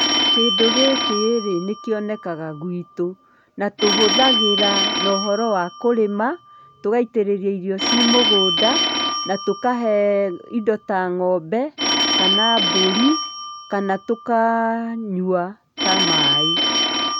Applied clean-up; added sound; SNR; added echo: none; Telephone; 1 dB; none.